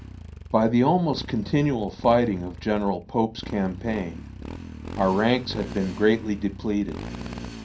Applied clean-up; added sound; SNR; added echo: none; Motorcycle; 13 dB; reverberation time 0.3 s.